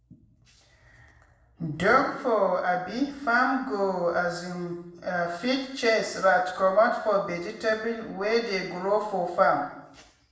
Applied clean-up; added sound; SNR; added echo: none; none; none; reverberation time 0.8 s.